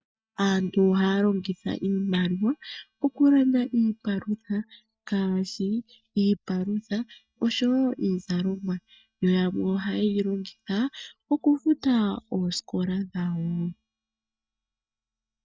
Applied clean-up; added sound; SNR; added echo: neural mask model DeepFilterNet 3.